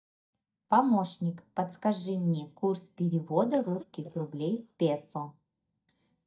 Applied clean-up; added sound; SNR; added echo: neural mask model DeepFilterNet 3.